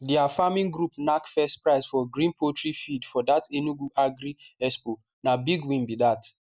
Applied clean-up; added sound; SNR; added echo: none; none; none; none.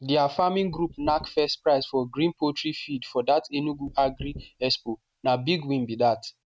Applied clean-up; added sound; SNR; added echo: neural mask model RNNoise.